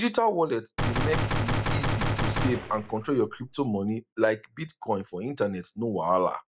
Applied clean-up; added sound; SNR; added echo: none; Gunshot, gunfire; 0 dB; none.